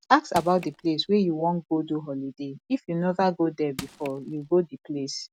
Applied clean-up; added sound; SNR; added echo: none; Crushing; 16 dB; none.